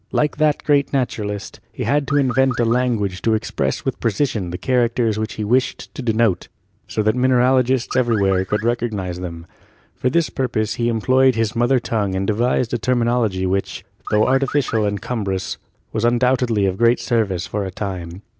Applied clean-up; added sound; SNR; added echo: none; Car; 13 dB; none.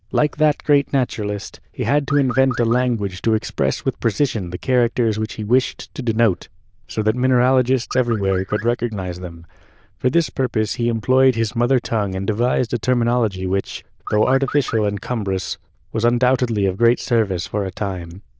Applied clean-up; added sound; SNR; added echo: neural diffusion model UNIVERSE++.